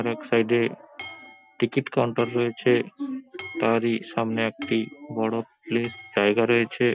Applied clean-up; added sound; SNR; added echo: none; Hammer / Chink, clink; 14 dB; none.